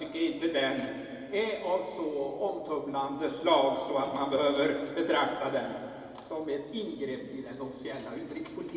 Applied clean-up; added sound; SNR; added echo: none; Fireworks; 19 dB; reverberation time 2.5 s.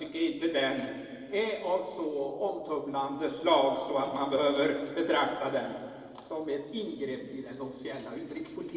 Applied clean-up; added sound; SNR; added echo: neural separator model SepFormer DNS4.